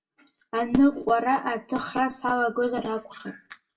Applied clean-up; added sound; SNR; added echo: none; none; none; reverberation time 0.2 s.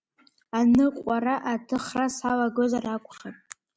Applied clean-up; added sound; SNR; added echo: none; none; none; none.